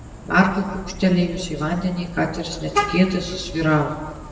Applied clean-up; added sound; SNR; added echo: none; Vehicle horn, car horn, honking; 9 dB; reverberation time 1.1 s.